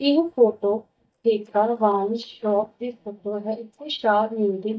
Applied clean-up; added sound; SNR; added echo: neural mask model DeepFilterNet 3.